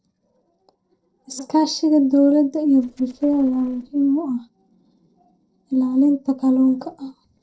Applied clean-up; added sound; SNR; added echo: neural separator model SepFormer DNS4.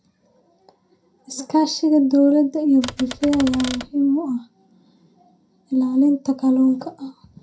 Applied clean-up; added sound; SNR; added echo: none; Typewriter; 12 dB; reverberation time 0.2 s.